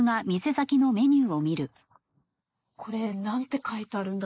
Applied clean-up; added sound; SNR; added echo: neural mask model Resemble Enhance denoiser.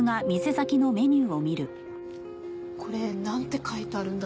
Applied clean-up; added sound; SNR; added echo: none; Piano; 12 dB; none.